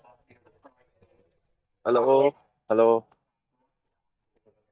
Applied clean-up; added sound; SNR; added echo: neural mask model DeepFilterNet 3.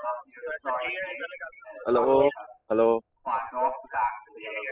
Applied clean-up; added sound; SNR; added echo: classical method spectral subtraction.